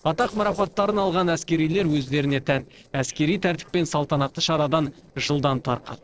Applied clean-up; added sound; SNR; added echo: neural separator model SepFormer DNS4.